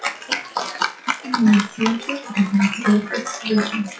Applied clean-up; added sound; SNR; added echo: classical method WPE with log-MMSE.